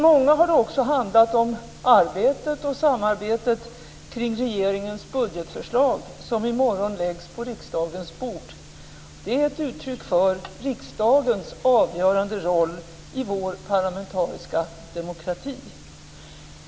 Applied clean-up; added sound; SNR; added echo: none; none; none; none.